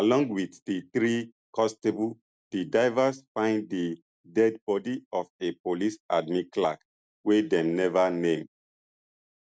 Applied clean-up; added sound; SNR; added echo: none; none; none; none.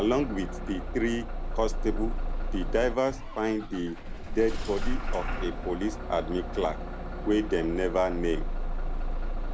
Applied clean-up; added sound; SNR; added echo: none; Engine starting / Bus; 1 dB; none.